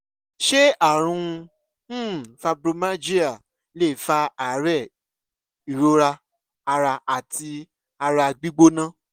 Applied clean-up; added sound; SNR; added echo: none; none; none; none.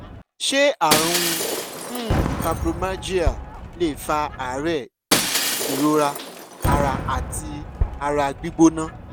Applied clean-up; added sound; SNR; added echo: none; Fireworks + Shatter; 2 dB; none.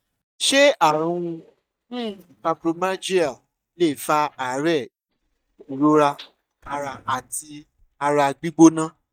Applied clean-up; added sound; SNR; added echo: neural mask model DeepFilterNet 3.